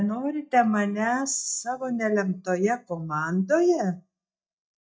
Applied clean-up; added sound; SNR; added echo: neural mask model DeepFilterNet 3.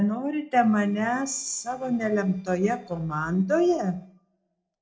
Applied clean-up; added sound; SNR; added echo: neural separator model SepFormer DNS4.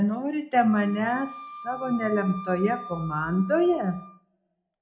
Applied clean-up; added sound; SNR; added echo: none; Wind instrument, woodwind instrument; 15 dB; reverberation time 0.3 s.